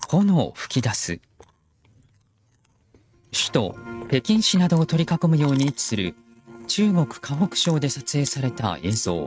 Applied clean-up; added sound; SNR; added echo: neural mask model RNNoise.